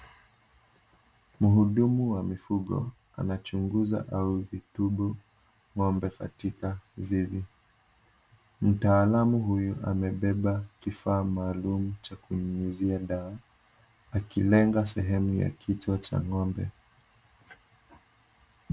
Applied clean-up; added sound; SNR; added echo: none; none; none; none.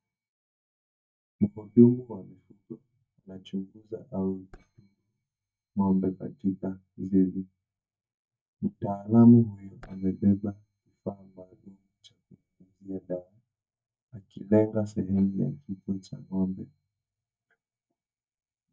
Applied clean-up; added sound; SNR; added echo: neural mask model DeepFilterNet 3.